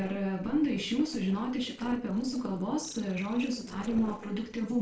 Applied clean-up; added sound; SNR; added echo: neural separator model SepFormer DNS4.